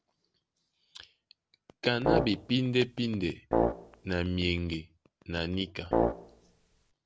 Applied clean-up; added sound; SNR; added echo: none; Brass instrument; -2 dB; none.